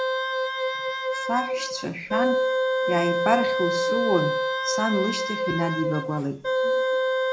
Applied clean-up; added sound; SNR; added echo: none; Wind instrument, woodwind instrument; -3 dB; reverberation time 0.4 s.